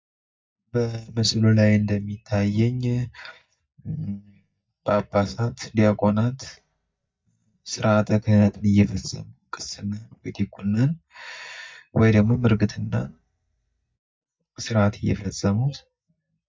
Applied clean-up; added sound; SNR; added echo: neural mask model DeepFilterNet 3.